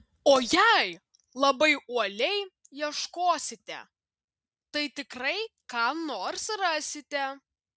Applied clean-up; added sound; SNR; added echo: neural mask model RNNoise.